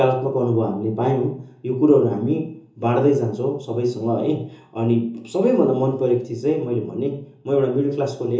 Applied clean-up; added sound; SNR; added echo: none; none; none; reverberation time 0.6 s.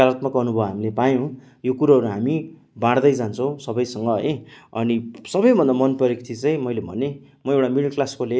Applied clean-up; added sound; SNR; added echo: none; none; none; none.